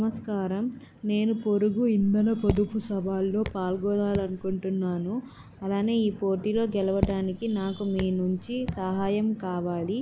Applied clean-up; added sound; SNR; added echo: none; Raindrop / Drip; 9 dB; none.